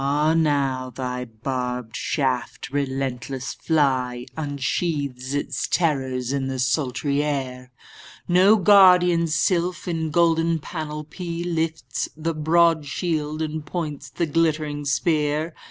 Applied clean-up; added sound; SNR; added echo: none; none; none; none.